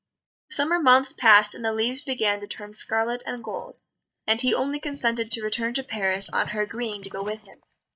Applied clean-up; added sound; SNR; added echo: neural mask model DeepFilterNet 3.